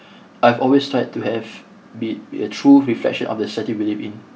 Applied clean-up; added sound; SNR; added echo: none; none; none; none.